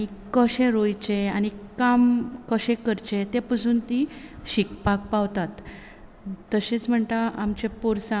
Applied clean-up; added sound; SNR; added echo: none; none; none; none.